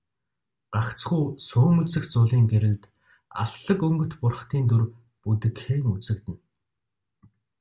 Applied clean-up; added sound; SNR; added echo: none; none; none; none.